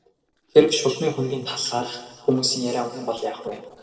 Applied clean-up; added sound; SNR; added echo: neural separator model SepFormer DNS4.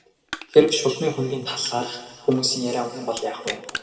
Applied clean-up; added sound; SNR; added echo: none; Crushing; 16 dB; reverberation time 1.8 s.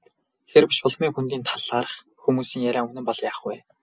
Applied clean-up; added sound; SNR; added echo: none; none; none; none.